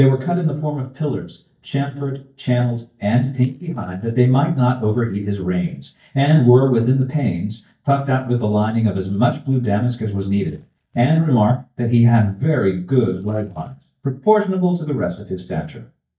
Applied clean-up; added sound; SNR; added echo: neural mask model DeepFilterNet 3.